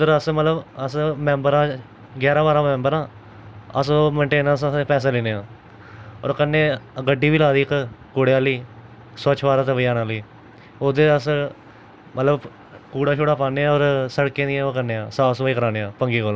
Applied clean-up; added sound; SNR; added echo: none; none; none; none.